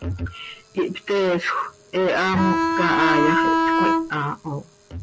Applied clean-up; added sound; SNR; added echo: none; Bowed string instrument; -4 dB; none.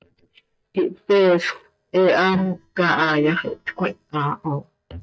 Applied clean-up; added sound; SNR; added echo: neural mask model DeepFilterNet 3.